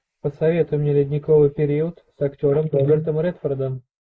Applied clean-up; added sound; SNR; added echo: neural mask model Resemble Enhance denoiser.